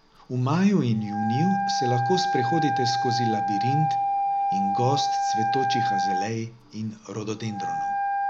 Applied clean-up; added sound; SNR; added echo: none; Wind instrument, woodwind instrument; -1 dB; none.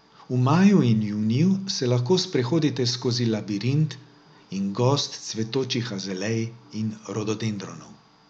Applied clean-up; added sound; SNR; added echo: none; none; none; none.